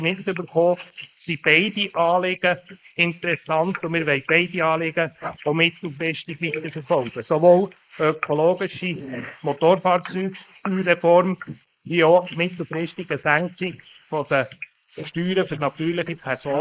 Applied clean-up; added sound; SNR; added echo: neural mask model Resemble Enhance denoiser.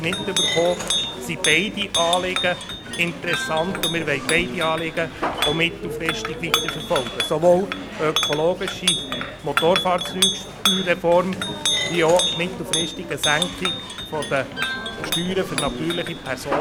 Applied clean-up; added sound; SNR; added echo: none; Chink, clink; 2 dB; none.